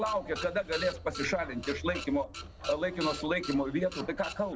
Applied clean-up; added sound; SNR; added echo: none; Printer + Bark; 10 dB; none.